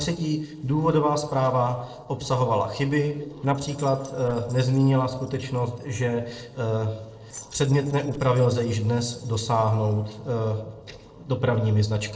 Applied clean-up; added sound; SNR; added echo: neural separator model SepFormer DNS4.